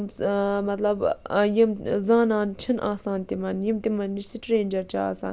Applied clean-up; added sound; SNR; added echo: none; none; none; none.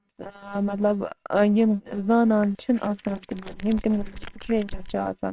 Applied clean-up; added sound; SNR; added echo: neural separator model SepFormer WHAMR!.